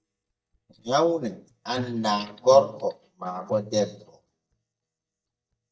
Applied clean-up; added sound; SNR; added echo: neural mask model DeepFilterNet 3.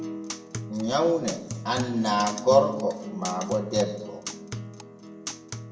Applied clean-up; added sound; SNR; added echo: none; Acoustic guitar; 8 dB; reverberation time 0.9 s.